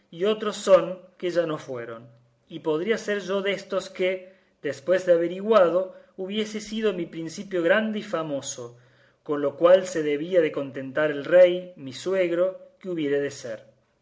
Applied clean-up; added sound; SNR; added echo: none; none; none; none.